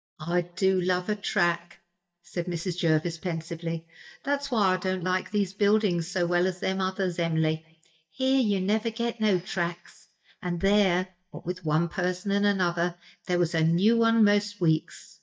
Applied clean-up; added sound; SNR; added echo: neural mask model DeepFilterNet 3.